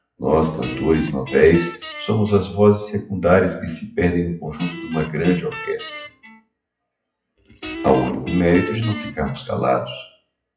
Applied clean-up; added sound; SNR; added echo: classical method WPE with log-MMSE.